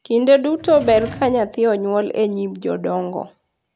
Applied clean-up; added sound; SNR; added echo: none; Drawer open or close; 17 dB; none.